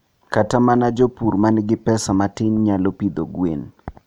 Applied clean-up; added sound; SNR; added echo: none; none; none; none.